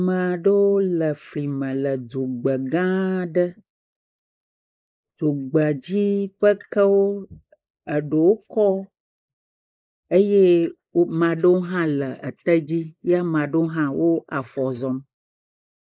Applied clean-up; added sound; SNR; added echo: neural mask model Resemble Enhance denoiser.